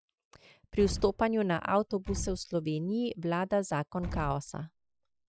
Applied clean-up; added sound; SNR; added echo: classical method Wiener filter.